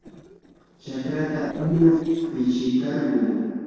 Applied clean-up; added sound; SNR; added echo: neural separator model SepFormer DNS4.